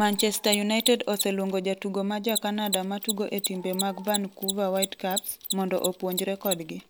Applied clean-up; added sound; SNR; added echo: none; Mechanisms; 8 dB; none.